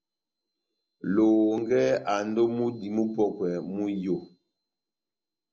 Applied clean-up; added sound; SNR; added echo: none; none; none; none.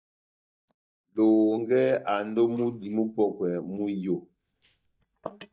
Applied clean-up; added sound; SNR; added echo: neural mask model DeepFilterNet 3.